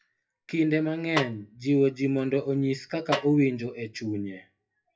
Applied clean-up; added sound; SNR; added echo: classical method WPE with log-MMSE.